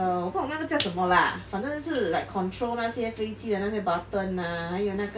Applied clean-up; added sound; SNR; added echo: none; none; none; none.